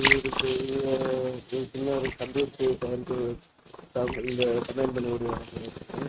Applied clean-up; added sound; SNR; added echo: neural mask model RNNoise.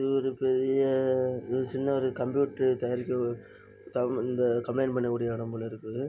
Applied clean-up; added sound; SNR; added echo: none; none; none; none.